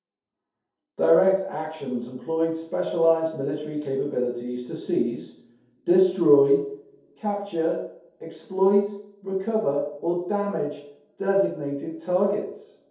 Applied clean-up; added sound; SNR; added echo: none; none; none; reverberation time 0.7 s.